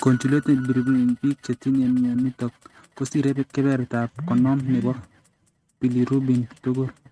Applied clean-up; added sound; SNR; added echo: neural mask model RNNoise.